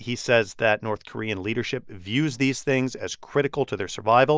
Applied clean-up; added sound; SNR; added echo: none; none; none; none.